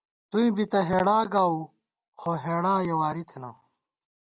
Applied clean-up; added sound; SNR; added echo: none; none; none; none.